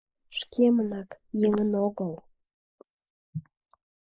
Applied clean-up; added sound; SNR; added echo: neural mask model Resemble Enhance denoiser.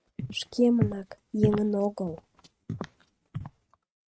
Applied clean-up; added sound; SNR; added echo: neural mask model RNNoise.